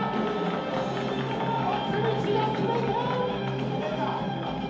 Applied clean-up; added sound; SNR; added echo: none; Percussion; 19 dB; reverberation time 0.6 s.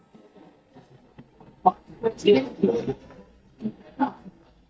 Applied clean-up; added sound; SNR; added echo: neural mask model DeepFilterNet 3.